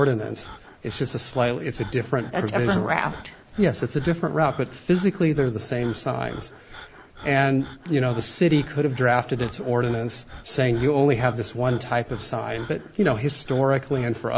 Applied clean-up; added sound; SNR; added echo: none; Breathing; 19 dB; none.